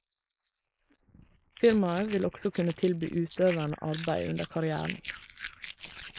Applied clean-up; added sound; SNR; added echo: neural mask model Resemble Enhance denoiser.